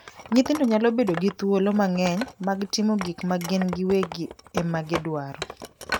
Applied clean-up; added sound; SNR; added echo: none; Wood; 12 dB; none.